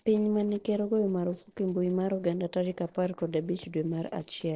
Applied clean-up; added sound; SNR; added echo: neural separator model SepFormer DNS4.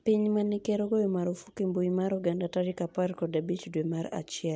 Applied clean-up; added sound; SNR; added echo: none; none; none; none.